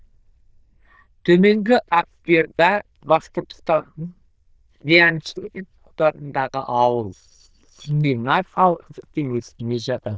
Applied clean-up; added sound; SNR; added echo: neural diffusion model UNIVERSE++.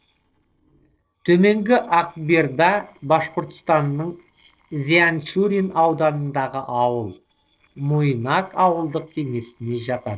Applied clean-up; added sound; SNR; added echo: neural separator model SepFormer DNS4.